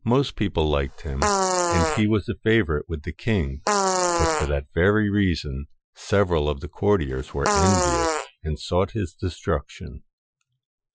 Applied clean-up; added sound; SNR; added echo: classical method Wiener filter.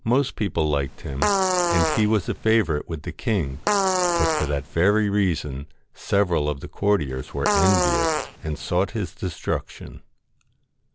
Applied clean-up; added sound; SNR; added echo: none; Fart; 1 dB; none.